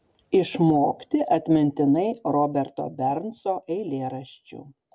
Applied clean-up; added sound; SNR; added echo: none; none; none; none.